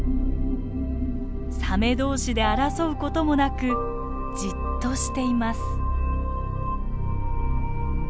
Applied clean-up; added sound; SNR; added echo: none; none; none; none.